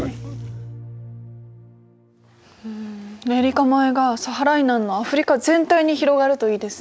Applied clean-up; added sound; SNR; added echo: none; none; none; none.